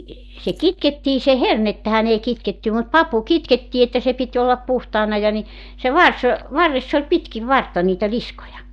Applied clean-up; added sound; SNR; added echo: neural mask model DeepFilterNet 3.